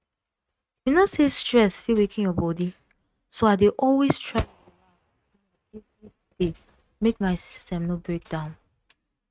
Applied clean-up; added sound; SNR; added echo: neural mask model RNNoise.